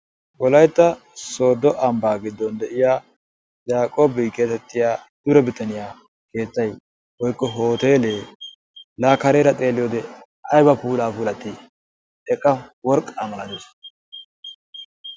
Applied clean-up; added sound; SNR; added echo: none; none; none; none.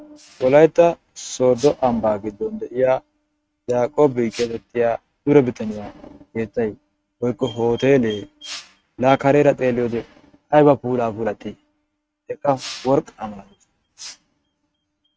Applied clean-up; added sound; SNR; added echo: neural mask model RNNoise.